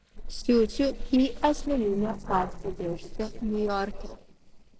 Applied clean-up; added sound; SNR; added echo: neural separator model SepFormer DNS4.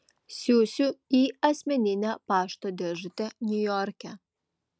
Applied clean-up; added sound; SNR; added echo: none; none; none; none.